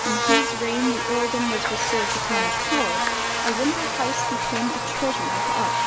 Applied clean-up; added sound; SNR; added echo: none; Buzz; -4 dB; reverberation time 2.4 s.